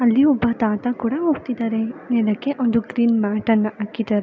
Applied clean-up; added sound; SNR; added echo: none; none; none; none.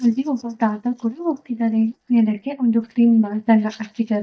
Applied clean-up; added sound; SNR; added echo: neural mask model DeepFilterNet 3.